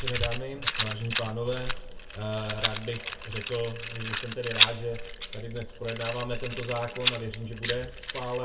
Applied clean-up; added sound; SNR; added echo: none; Rattle; -2 dB; reverberation time 0.2 s.